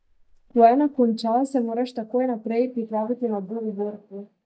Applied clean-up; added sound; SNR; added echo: neural mask model DeepFilterNet 3.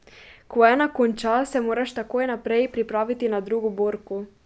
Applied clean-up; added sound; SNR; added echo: none; none; none; none.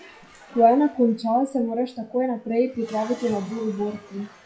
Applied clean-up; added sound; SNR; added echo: classical method WPE with log-MMSE.